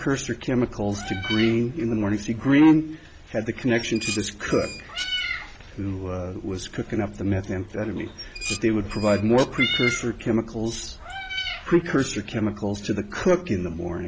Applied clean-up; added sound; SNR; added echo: none; Meow + Dishes, pots, and pans; 10 dB; none.